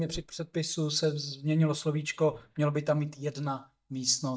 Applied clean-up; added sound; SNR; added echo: neural mask model DeepFilterNet 3.